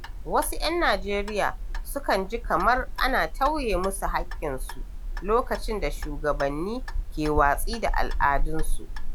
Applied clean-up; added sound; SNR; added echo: none; Clock; 1 dB; none.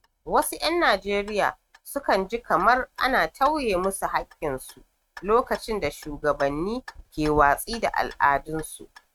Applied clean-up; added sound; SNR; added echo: neural mask model RNNoise.